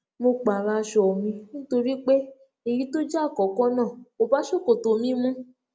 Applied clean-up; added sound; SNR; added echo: none; none; none; none.